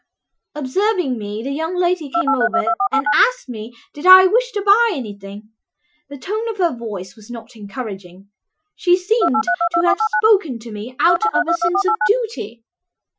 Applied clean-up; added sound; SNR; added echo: classical method Wiener filter.